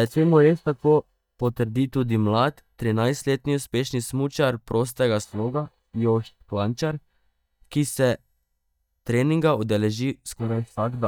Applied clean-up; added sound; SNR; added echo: neural mask model DeepFilterNet 3.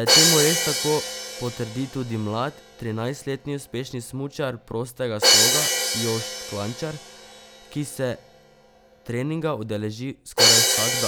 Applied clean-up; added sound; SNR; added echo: none; Crash cymbal; -3 dB; none.